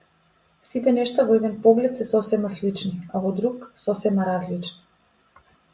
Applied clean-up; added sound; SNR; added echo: none; none; none; none.